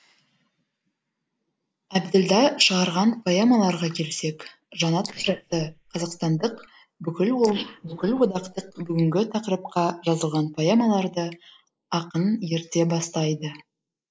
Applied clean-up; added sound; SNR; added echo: neural mask model Resemble Enhance denoiser.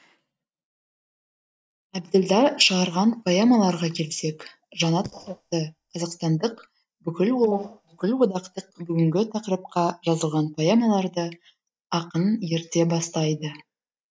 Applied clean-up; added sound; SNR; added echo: neural mask model DeepFilterNet 3.